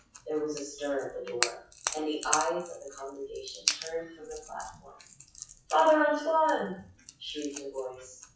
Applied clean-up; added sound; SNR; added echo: classical method WPE with log-MMSE.